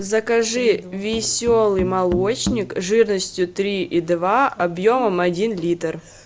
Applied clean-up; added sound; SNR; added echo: none; Musical instrument; 11 dB; none.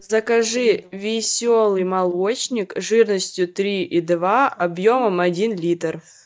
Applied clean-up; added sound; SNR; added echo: neural mask model DeepFilterNet 3.